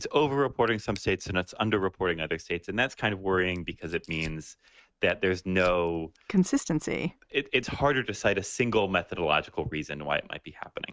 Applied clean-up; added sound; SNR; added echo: neural mask model RNNoise.